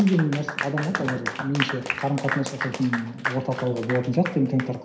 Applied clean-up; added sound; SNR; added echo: none; Applause / Clapping; 7 dB; reverberation time 0.9 s.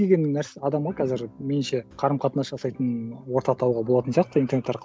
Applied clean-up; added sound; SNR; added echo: none; none; none; none.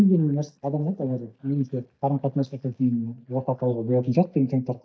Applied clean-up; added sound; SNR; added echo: neural mask model DeepFilterNet 3.